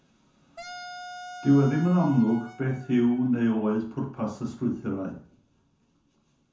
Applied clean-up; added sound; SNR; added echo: none; Wind instrument, woodwind instrument; 16 dB; reverberation time 0.7 s.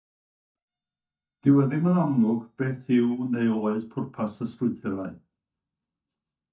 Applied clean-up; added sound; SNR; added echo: neural mask model DeepFilterNet 3.